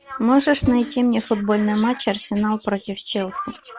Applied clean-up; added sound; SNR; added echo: none; Bowed string instrument; 20 dB; none.